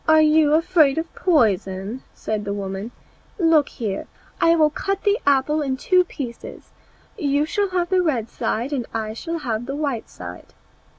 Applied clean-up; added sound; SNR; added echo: none; none; none; none.